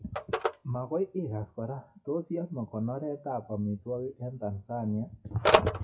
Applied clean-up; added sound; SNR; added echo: classical method WPE with log-MMSE.